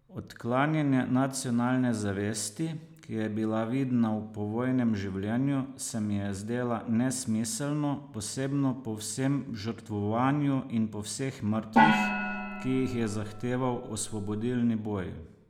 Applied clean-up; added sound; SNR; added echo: none; Gong; 0 dB; none.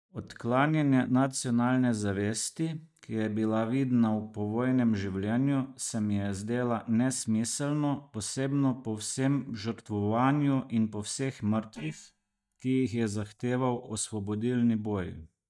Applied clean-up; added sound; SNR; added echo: neural mask model DeepFilterNet 3.